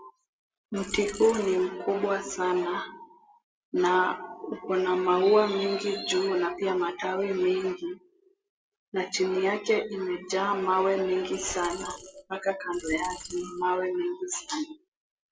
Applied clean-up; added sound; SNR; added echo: none; Coin (dropping); 16 dB; none.